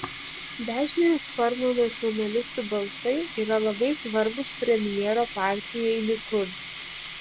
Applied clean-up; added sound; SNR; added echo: none; Sink (filling or washing); 4 dB; none.